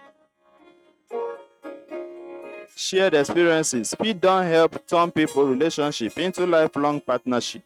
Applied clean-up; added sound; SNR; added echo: neural mask model RNNoise.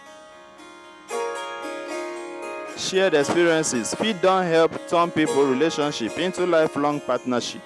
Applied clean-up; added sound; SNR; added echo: none; Harp; 11 dB; none.